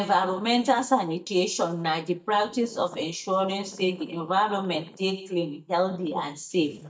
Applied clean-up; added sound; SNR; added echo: neural mask model DeepFilterNet 3.